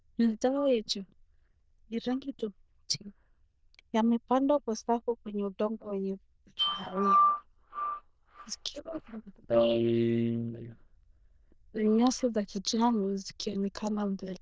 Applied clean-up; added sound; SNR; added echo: neural diffusion model UNIVERSE++.